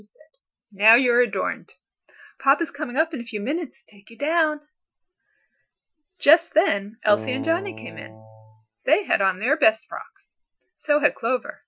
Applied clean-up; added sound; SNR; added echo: classical method Wiener filter.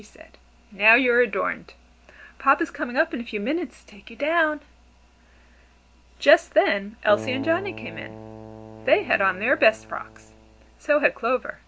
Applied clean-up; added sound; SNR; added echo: none; Keyboard (musical); 14 dB; none.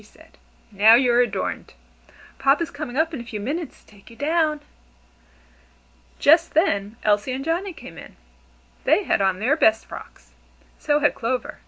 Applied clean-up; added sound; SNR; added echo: none; none; none; none.